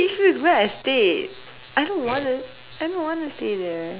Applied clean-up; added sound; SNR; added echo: none; none; none; none.